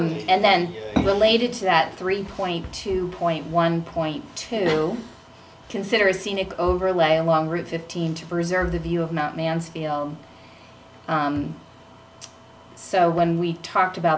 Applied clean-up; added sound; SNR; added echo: none; none; none; none.